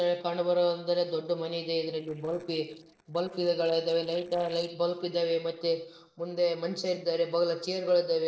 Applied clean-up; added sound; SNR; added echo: neural separator model SepFormer DNS4.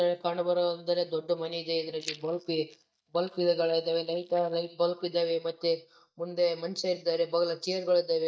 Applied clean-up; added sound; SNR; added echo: neural mask model DeepFilterNet 3.